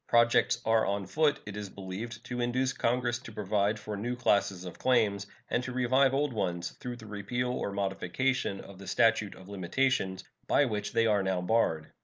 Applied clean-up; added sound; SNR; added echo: none; none; none; none.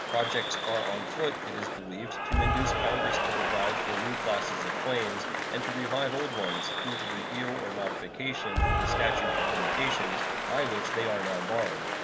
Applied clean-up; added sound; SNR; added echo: none; Applause / Cheering; -3 dB; none.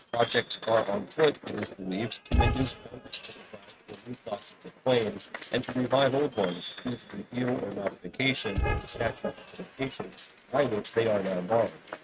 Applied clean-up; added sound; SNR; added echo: neural mask model RNNoise.